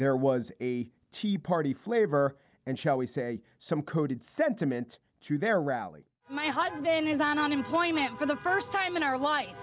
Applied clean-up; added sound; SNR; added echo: none; none; none; none.